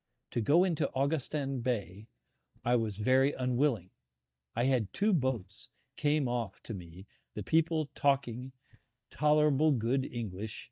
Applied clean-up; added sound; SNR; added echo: neural mask model DeepFilterNet 3.